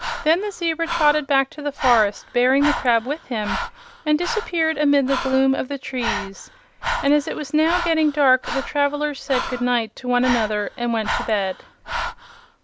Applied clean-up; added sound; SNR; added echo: none; Breathing; 8 dB; none.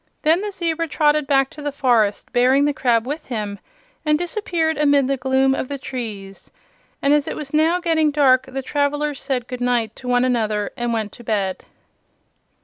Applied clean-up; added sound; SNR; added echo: none; none; none; none.